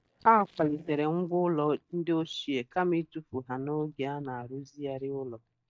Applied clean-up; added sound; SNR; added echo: neural mask model DeepFilterNet 3.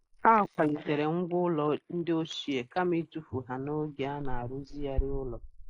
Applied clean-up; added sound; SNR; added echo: neural mask model Resemble Enhance denoiser.